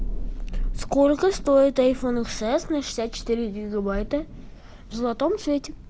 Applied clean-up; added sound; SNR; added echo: none; Thunder; 8 dB; none.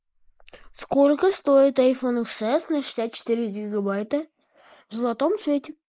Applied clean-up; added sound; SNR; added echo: neural mask model Resemble Enhance denoiser.